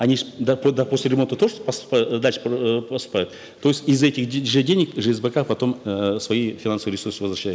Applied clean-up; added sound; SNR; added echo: none; none; none; none.